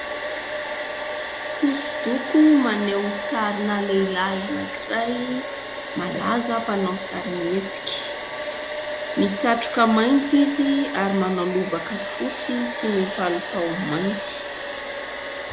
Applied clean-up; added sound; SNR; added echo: none; Domestic sounds, home sounds; 6 dB; none.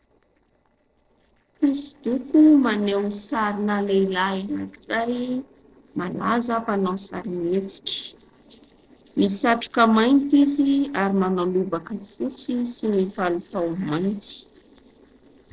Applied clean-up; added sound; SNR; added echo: neural separator model SepFormer DNS4.